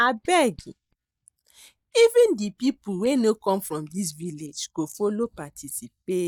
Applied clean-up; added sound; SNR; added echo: neural mask model DeepFilterNet 3.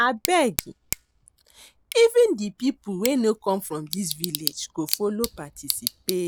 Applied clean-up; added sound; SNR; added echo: none; Tick / Bicycle; 10 dB; none.